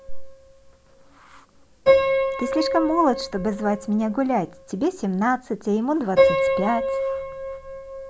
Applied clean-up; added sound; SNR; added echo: none; Piano; 0 dB; none.